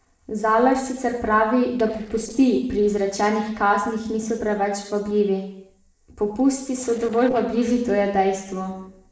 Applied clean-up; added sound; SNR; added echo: neural separator model SepFormer DNS4.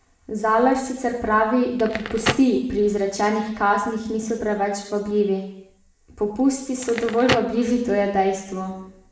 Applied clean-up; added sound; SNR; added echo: none; Crackle; 13 dB; reverberation time 0.8 s.